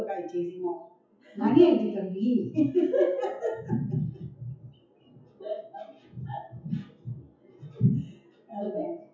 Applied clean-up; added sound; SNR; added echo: classical method WPE with log-MMSE.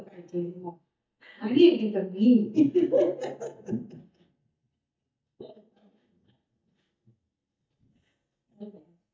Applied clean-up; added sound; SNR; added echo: neural mask model DeepFilterNet 3.